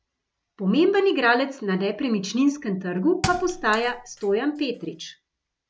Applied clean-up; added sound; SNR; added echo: none; Thump, thud; 14 dB; none.